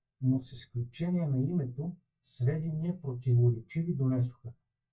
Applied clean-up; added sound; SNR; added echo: neural mask model DeepFilterNet 3.